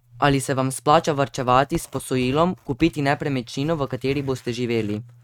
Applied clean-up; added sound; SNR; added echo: neural mask model RNNoise.